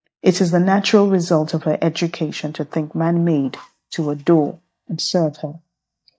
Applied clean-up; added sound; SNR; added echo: neural mask model DeepFilterNet 3.